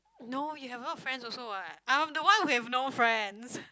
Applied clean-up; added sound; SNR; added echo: none; none; none; none.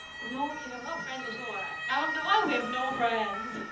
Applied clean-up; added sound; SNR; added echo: none; Motor vehicle (road) / Siren; 4 dB; reverberation time 0.7 s.